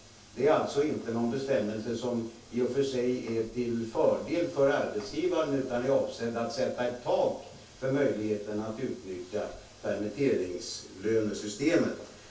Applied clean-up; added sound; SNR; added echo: none; none; none; reverberation time 0.3 s.